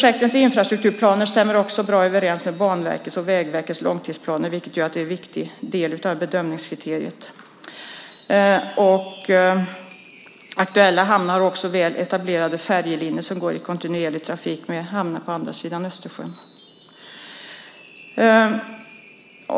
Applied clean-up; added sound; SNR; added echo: none; Chime; 17 dB; none.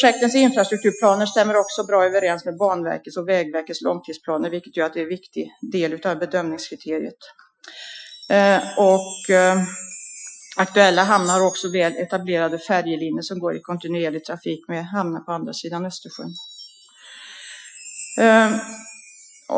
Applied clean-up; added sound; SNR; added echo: classical method Wiener filter.